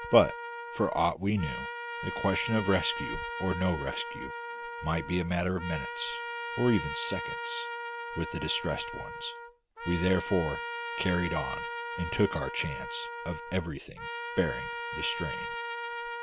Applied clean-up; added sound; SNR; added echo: none; Trumpet; 6 dB; none.